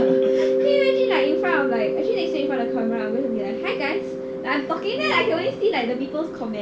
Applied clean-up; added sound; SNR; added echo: none; Mallet percussion; 0 dB; none.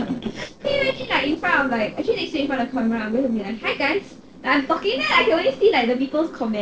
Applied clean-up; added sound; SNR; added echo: neural separator model SepFormer DNS4.